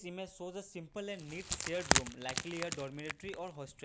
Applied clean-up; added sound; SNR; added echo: none; Wood; -4 dB; none.